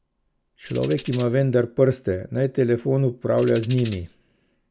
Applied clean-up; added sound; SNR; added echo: none; Tambourine; 20 dB; none.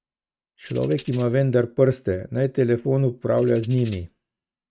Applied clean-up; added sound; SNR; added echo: neural mask model RNNoise.